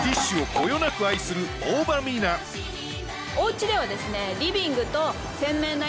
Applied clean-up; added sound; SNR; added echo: none; none; none; none.